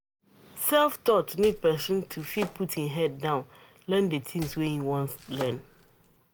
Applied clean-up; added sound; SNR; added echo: none; Domestic sounds, home sounds; 17 dB; none.